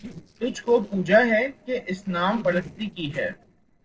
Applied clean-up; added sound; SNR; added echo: neural separator model SepFormer DNS4.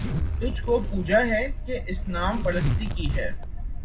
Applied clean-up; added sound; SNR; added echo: none; Zipper (clothing); -1 dB; reverberation time 0.3 s.